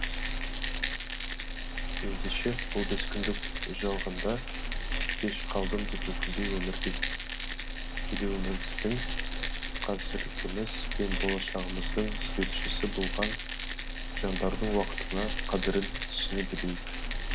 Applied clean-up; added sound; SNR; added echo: none; Rattle; -3 dB; none.